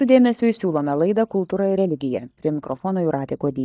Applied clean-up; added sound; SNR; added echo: neural mask model DeepFilterNet 3.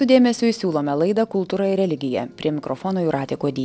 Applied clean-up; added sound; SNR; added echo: none; none; none; none.